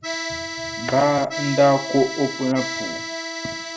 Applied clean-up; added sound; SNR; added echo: none; Accordion; 7 dB; reverberation time 0.4 s.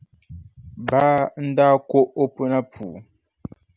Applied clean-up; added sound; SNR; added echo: none; none; none; none.